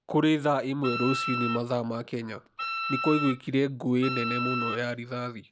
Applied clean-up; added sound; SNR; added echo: none; Wind instrument, woodwind instrument; 5 dB; none.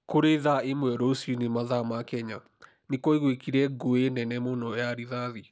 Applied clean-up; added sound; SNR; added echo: none; none; none; none.